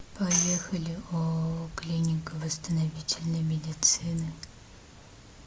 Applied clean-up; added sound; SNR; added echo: none; Tambourine; 3 dB; none.